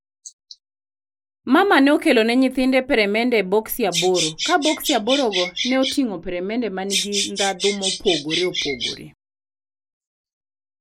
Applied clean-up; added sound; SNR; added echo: neural mask model Resemble Enhance denoiser.